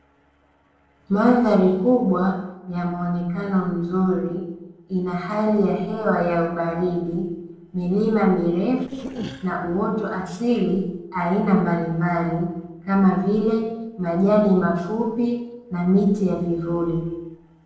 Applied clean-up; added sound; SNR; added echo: neural separator model SepFormer DNS4.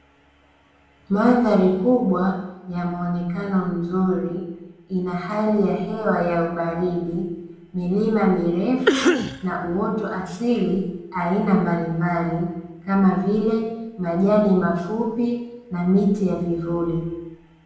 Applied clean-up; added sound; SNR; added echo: none; Cough; 2 dB; reverberation time 0.9 s.